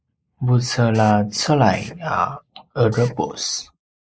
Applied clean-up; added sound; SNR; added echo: neural mask model Resemble Enhance denoiser.